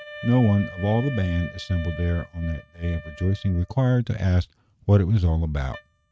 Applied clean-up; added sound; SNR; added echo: neural mask model RNNoise.